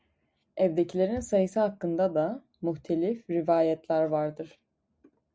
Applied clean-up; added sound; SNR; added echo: none; none; none; none.